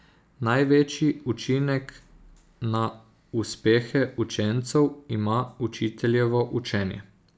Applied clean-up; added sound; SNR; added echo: none; none; none; none.